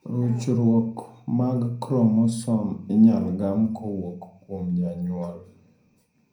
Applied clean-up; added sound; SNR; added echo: none; none; none; reverberation time 0.5 s.